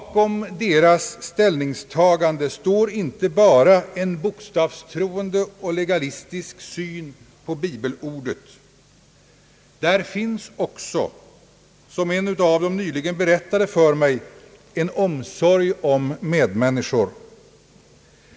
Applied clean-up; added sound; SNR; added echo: none; none; none; none.